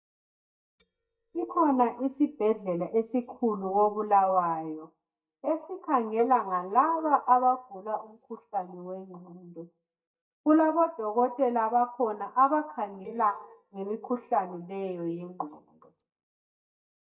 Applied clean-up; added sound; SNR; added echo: neural mask model DeepFilterNet 3.